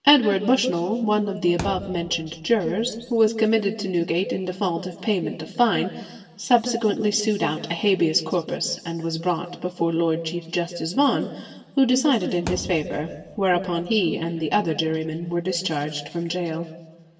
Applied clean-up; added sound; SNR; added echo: none; Thump, thud; 15 dB; reverberation time 1.4 s.